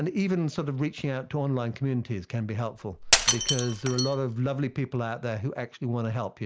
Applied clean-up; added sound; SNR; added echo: none; Shatter; 0 dB; none.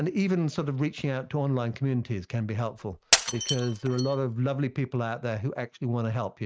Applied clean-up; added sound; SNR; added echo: neural mask model RNNoise.